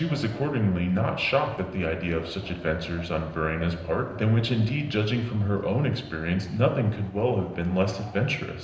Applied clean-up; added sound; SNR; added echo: none; Wind; 19 dB; reverberation time 0.9 s.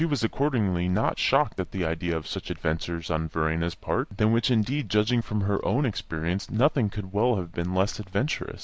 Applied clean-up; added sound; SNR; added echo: none; none; none; none.